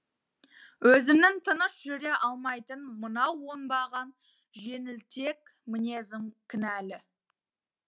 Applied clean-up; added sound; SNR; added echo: none; none; none; none.